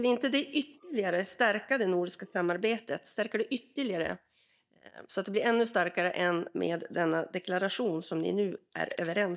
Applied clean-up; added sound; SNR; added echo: neural mask model DeepFilterNet 3.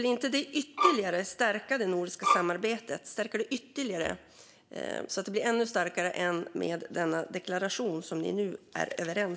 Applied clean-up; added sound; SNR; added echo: none; Bowed string instrument; -1 dB; none.